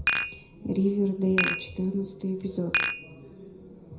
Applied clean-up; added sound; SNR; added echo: none; Dishes, pots, and pans; 2 dB; reverberation time 0.4 s.